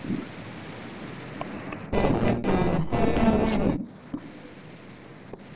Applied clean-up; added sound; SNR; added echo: neural separator model SepFormer DNS4.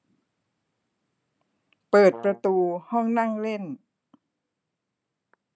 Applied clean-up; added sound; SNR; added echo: none; Brass instrument; 16 dB; none.